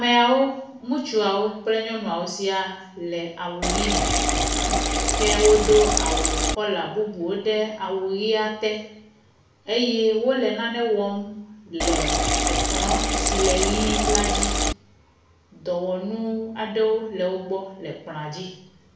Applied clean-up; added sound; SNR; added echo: none; Liquid; -3 dB; reverberation time 0.7 s.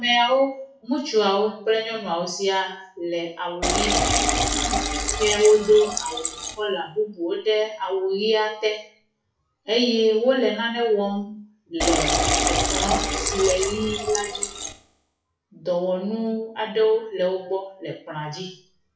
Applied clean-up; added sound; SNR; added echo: classical method WPE with log-MMSE.